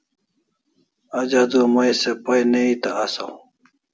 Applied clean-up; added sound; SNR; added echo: none; none; none; none.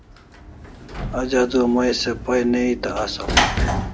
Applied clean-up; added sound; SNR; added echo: none; Sliding door / Slam; 3 dB; none.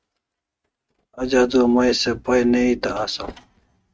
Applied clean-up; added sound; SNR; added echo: neural mask model RNNoise.